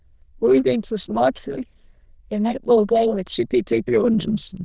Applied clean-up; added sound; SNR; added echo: neural diffusion model UNIVERSE++.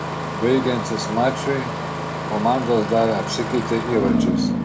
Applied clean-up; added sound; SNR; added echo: none; Engine starting; 2 dB; none.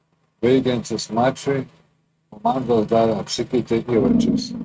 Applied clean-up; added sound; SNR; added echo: neural mask model RNNoise.